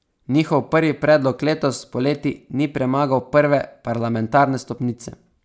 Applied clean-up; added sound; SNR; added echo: none; none; none; none.